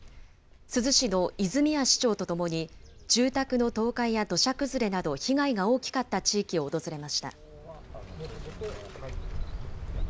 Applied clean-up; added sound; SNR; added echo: none; none; none; none.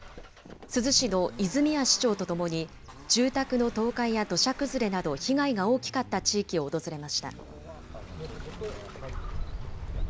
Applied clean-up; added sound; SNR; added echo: none; Accelerating, revving, vroom; 19 dB; none.